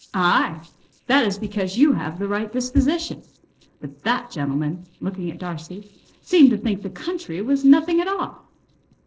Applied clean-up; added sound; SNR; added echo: neural separator model SepFormer DNS4.